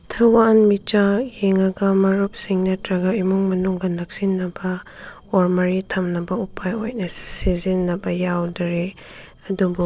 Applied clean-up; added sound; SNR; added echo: none; none; none; none.